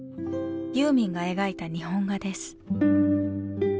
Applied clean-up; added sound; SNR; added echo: none; none; none; none.